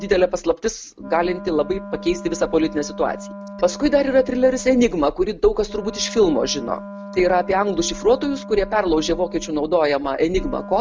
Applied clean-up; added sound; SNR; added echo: none; Wind instrument, woodwind instrument; 15 dB; none.